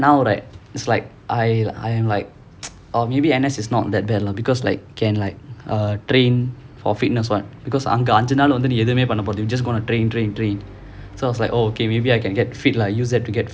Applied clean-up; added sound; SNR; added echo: none; none; none; none.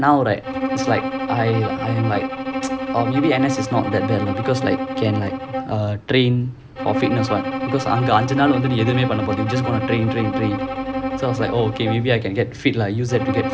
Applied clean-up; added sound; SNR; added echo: none; Bowed string instrument; 5 dB; none.